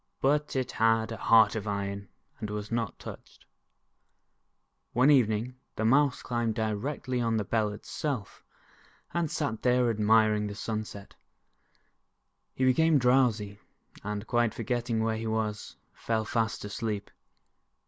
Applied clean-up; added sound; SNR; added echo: none; none; none; none.